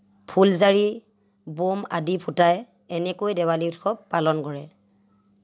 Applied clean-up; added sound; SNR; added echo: none; none; none; none.